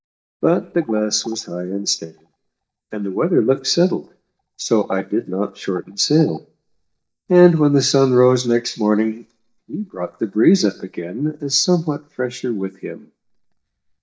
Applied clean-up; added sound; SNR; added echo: neural mask model DeepFilterNet 3.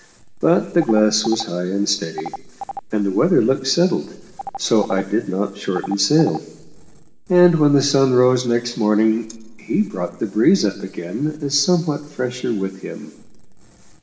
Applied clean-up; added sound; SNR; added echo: none; Telephone; 15 dB; reverberation time 1.2 s.